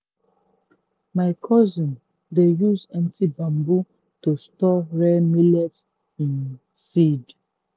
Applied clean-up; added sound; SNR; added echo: none; none; none; none.